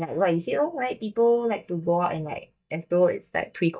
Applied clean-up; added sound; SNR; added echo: neural mask model DeepFilterNet 3.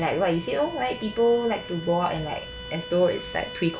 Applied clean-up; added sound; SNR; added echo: none; Bowed string instrument; 15 dB; none.